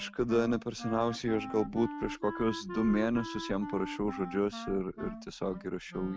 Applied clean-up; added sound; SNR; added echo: none; Wind instrument, woodwind instrument; 10 dB; none.